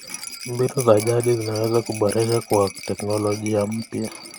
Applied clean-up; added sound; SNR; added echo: none; Rattle; 14 dB; none.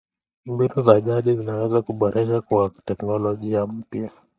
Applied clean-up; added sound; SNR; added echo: neural mask model DeepFilterNet 3.